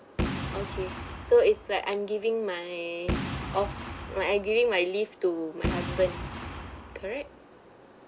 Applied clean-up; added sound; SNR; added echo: none; Boom; 7 dB; none.